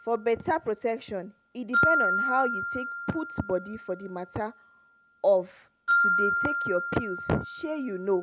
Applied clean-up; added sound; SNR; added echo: none; Glockenspiel; 0 dB; none.